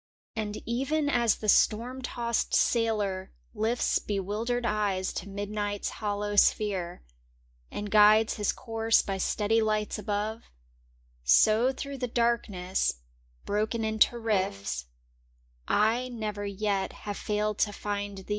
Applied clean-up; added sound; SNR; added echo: neural mask model DeepFilterNet 3.